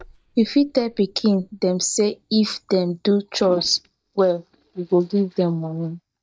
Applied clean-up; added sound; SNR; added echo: neural mask model DeepFilterNet 3.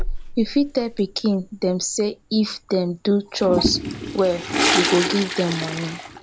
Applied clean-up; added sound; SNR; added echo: none; Toilet flush; 4 dB; none.